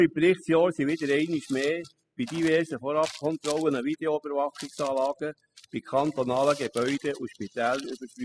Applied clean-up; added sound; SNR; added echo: classical method spectral subtraction.